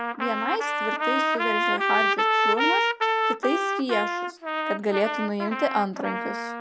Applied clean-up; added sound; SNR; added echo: none; Trumpet; -3 dB; none.